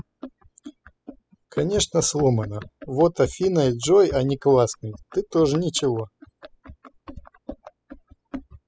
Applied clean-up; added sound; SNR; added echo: classical method spectral subtraction.